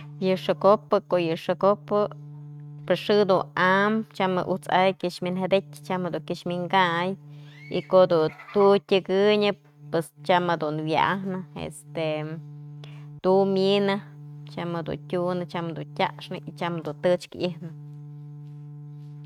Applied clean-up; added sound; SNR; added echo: neural mask model RNNoise.